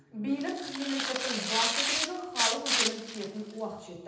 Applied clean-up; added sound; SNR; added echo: none; Tearing; -3 dB; reverberation time 0.9 s.